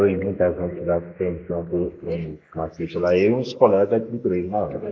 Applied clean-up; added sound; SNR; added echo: neural mask model Resemble Enhance denoiser.